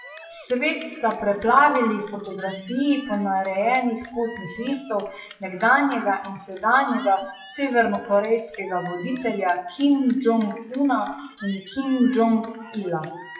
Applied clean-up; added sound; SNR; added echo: classical method WPE with log-MMSE.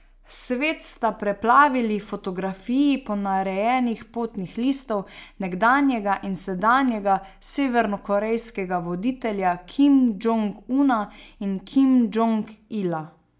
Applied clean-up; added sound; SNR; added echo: none; none; none; none.